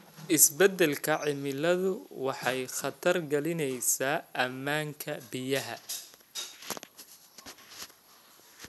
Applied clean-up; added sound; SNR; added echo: none; none; none; none.